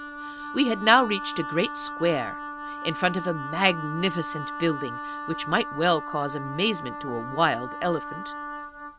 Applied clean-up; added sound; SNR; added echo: none; Wind instrument, woodwind instrument; 8 dB; none.